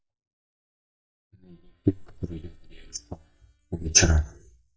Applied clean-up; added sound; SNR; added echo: neural mask model DeepFilterNet 3.